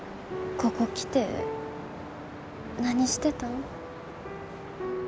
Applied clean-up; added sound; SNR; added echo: none; none; none; none.